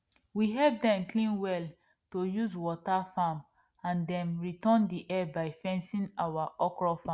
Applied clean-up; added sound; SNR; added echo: none; none; none; none.